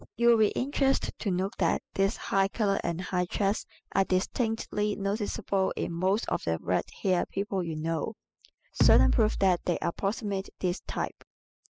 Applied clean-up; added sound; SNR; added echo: classical method spectral subtraction.